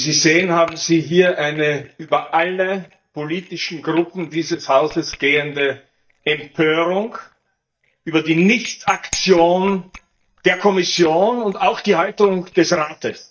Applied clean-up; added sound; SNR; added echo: neural mask model DeepFilterNet 3.